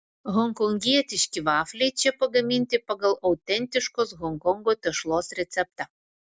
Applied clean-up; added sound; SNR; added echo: none; none; none; none.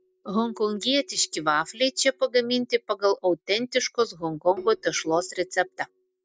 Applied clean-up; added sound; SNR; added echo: neural mask model DeepFilterNet 3.